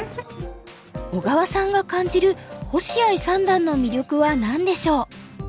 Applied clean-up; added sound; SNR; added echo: none; none; none; none.